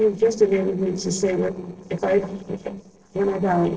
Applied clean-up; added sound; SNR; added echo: neural separator model SepFormer DNS4.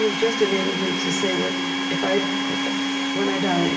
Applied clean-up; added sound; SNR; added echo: none; Domestic sounds, home sounds; -1 dB; reverberation time 2.4 s.